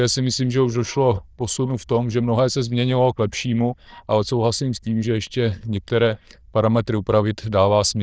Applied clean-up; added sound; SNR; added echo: neural diffusion model UNIVERSE++.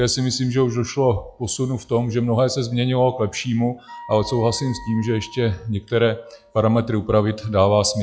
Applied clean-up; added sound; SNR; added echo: classical method log-MMSE.